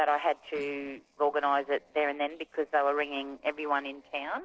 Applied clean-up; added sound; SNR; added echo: neural separator model SepFormer DNS4.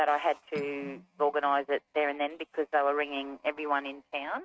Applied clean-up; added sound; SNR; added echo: neural mask model RNNoise.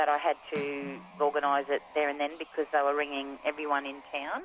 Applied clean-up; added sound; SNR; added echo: none; Cutlery, silverware + Sawing; 19 dB; none.